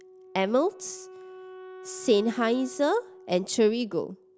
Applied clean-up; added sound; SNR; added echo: none; Wind instrument, woodwind instrument; 18 dB; none.